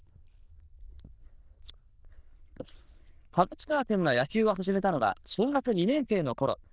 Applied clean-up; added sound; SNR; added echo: neural diffusion model UNIVERSE++.